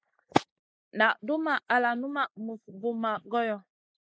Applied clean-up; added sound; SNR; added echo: neural mask model Resemble Enhance denoiser.